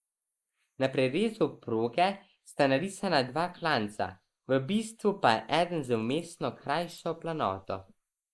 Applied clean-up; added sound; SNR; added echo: neural mask model Resemble Enhance denoiser.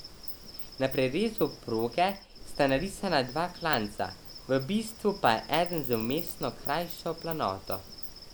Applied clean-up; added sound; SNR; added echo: none; Insect; 11 dB; none.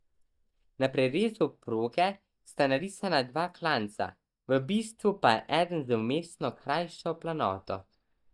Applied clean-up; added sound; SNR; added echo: neural mask model DeepFilterNet 3.